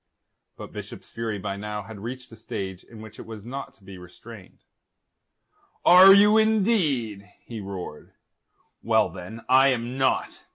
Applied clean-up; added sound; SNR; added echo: none; none; none; none.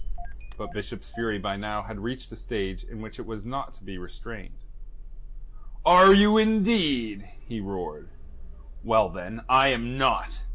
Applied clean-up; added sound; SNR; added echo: none; Engine starting / Car; 10 dB; none.